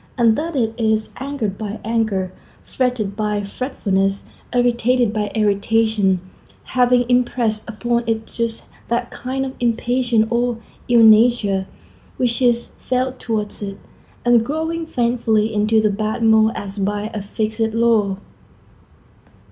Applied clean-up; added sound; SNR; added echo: none; none; none; none.